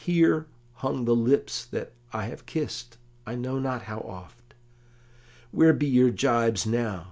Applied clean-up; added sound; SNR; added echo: none; none; none; none.